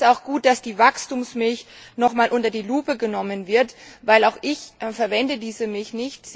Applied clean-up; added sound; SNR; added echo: none; none; none; none.